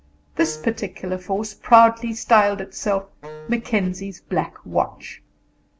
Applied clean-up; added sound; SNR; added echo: none; Wind instrument, woodwind instrument; 18 dB; none.